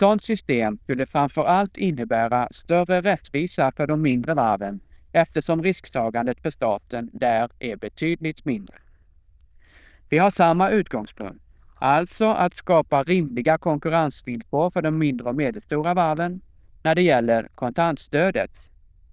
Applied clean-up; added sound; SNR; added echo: neural diffusion model UNIVERSE++.